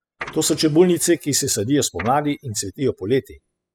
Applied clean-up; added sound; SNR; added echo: classical method spectral subtraction.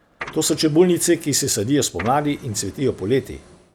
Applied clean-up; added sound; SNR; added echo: none; Printer; 19 dB; none.